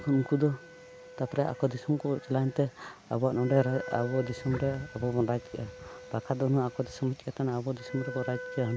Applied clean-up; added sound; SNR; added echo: none; Wind instrument, woodwind instrument; 15 dB; none.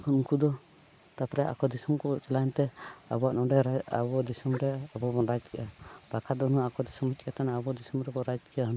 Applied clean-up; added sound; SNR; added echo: neural mask model Resemble Enhance denoiser.